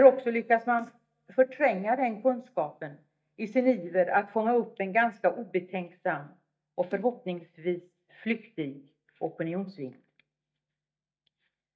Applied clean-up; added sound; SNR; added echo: neural mask model DeepFilterNet 3.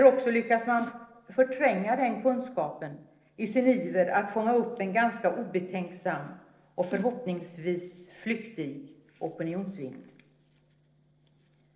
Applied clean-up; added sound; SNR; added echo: neural separator model SepFormer DNS4.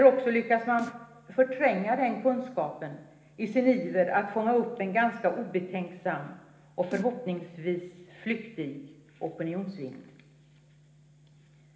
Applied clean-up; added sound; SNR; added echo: none; Snare drum; 15 dB; reverberation time 1.1 s.